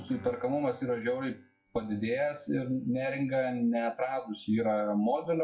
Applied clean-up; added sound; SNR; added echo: classical method WPE with log-MMSE.